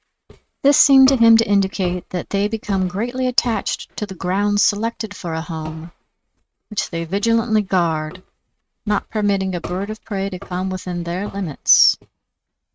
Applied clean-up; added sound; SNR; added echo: neural mask model RNNoise.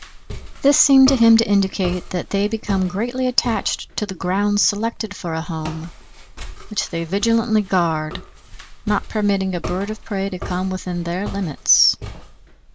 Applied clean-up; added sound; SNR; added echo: none; Walk, footsteps; 14 dB; none.